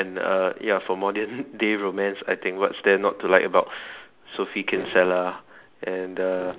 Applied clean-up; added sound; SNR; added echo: none; none; none; none.